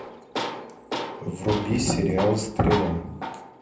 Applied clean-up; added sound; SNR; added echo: none; Tools; 7 dB; reverberation time 0.6 s.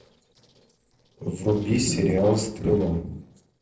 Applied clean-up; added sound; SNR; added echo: neural separator model SepFormer DNS4.